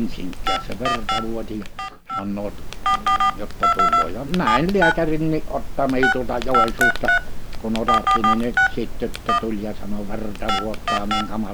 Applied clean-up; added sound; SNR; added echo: none; Telephone; -4 dB; none.